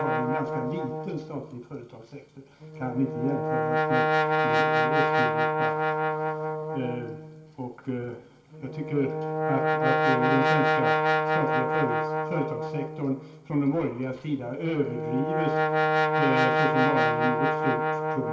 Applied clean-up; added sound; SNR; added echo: none; Brass instrument; -5 dB; reverberation time 0.3 s.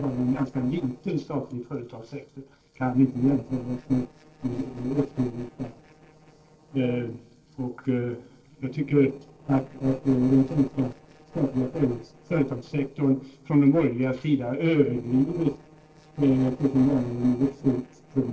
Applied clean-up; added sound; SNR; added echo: neural separator model SepFormer DNS4.